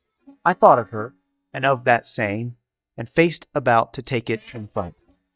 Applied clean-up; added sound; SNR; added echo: neural mask model DeepFilterNet 3.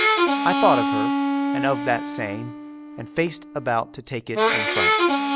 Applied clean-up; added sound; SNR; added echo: none; Harmonica; -3 dB; none.